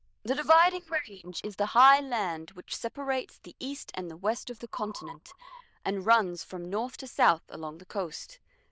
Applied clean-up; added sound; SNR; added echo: neural diffusion model UNIVERSE++.